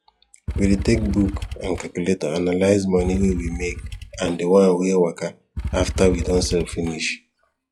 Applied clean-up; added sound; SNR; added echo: classical method log-MMSE.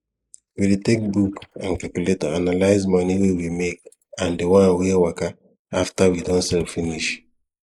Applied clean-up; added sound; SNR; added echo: neural mask model Resemble Enhance denoiser.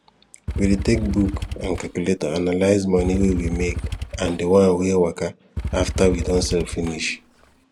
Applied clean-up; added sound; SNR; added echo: none; Motorcycle / Engine; 7 dB; none.